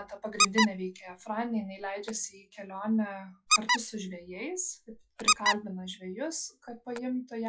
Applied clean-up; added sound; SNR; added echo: classical method log-MMSE.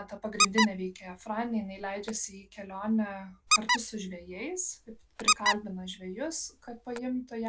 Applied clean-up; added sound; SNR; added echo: none; Squeak; -3 dB; none.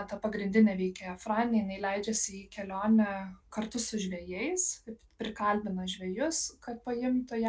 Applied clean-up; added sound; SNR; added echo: none; none; none; none.